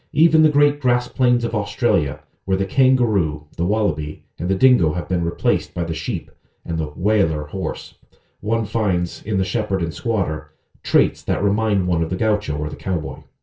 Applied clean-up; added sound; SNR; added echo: none; none; none; reverberation time 0.2 s.